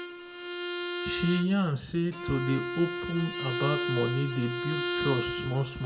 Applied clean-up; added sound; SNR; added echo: none; Bowed string instrument; 3 dB; reverberation time 0.5 s.